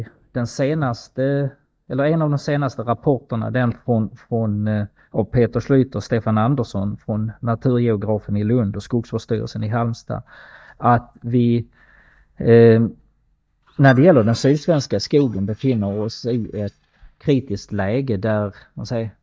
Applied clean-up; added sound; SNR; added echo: neural mask model DeepFilterNet 3.